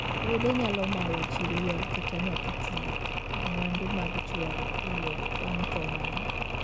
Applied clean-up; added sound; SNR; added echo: none; Mechanisms; -2 dB; none.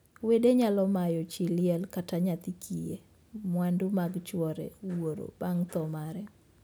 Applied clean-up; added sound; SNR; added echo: none; none; none; none.